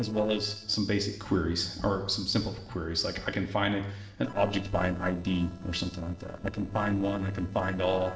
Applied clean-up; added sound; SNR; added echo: neural separator model SepFormer DNS4.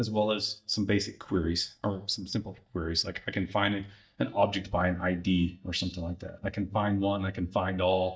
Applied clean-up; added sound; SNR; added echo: neural mask model DeepFilterNet 3.